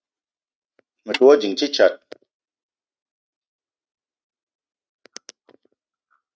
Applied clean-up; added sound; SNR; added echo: neural mask model RNNoise.